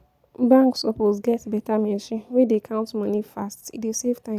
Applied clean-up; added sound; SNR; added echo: none; none; none; none.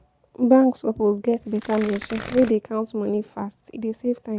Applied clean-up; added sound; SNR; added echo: none; Tearing; 14 dB; none.